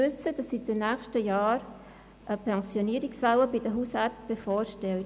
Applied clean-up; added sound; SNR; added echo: none; none; none; none.